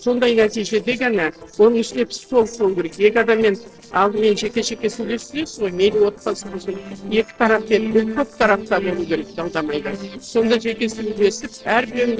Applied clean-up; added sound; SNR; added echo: neural separator model SepFormer DNS4.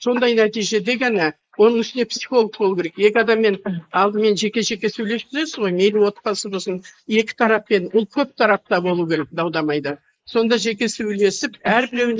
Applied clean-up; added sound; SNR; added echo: neural mask model Resemble Enhance denoiser.